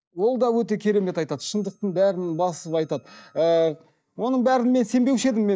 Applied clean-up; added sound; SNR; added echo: neural mask model DeepFilterNet 3.